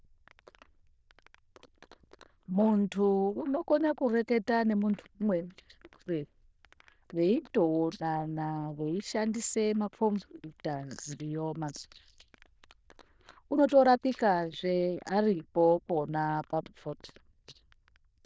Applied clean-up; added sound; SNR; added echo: neural diffusion model UNIVERSE++.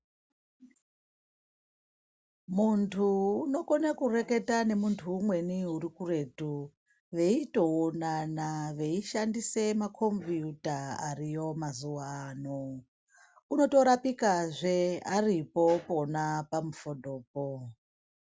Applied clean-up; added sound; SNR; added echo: none; none; none; none.